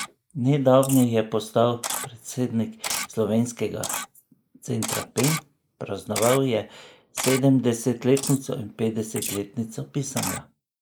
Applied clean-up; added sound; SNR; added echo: neural mask model Resemble Enhance denoiser.